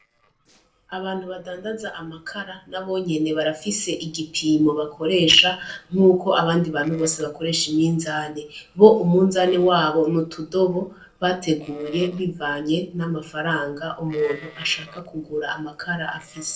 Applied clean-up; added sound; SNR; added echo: neural separator model SepFormer DNS4.